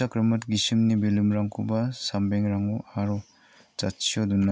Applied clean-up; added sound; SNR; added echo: none; none; none; none.